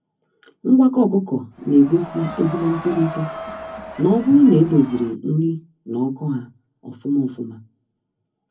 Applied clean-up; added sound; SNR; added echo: none; Crowd; 14 dB; reverberation time 0.3 s.